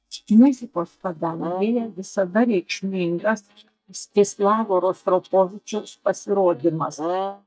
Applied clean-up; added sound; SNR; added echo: neural mask model DeepFilterNet 3.